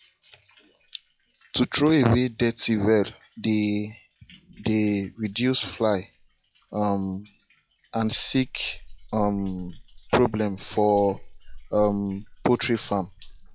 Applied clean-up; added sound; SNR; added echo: classical method log-MMSE.